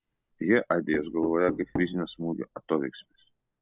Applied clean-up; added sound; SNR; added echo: neural separator model SepFormer DNS4.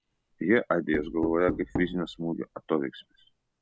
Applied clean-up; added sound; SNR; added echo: none; Knock; 11 dB; none.